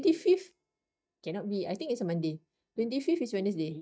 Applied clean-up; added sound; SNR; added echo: neural mask model DeepFilterNet 3.